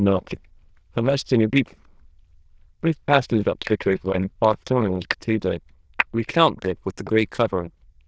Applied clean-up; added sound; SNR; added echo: neural diffusion model UNIVERSE++.